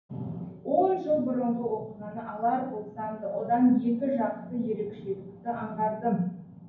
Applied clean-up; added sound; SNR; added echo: none; none; none; reverberation time 0.9 s.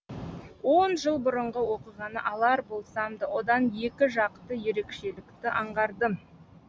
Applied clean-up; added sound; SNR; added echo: none; none; none; none.